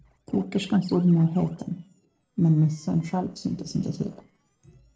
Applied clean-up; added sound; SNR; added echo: neural separator model SepFormer DNS4.